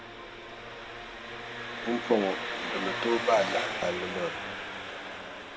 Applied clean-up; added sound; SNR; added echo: none; Engine; 3 dB; none.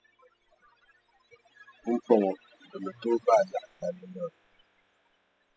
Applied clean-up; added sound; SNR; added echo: classical method spectral subtraction.